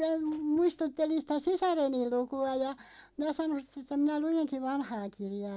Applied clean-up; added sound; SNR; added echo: none; none; none; none.